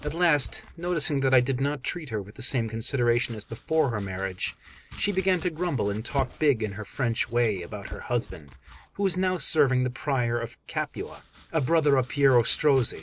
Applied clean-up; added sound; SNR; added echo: none; Domestic sounds, home sounds; 19 dB; none.